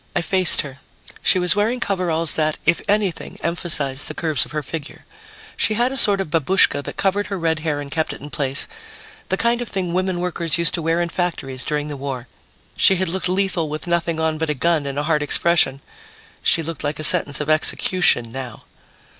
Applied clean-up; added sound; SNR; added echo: none; none; none; none.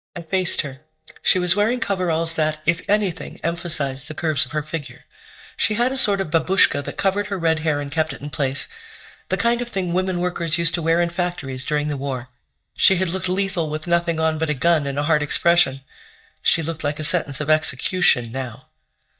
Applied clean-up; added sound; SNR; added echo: neural mask model DeepFilterNet 3.